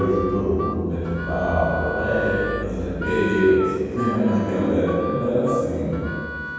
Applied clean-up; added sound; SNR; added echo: none; Harmonica; 10 dB; reverberation time 2.1 s.